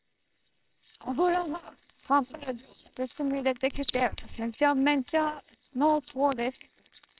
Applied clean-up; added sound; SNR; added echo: neural separator model SepFormer WHAMR!.